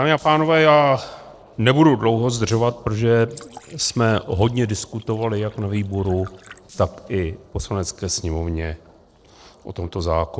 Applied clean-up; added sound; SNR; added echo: neural separator model SepFormer DNS4.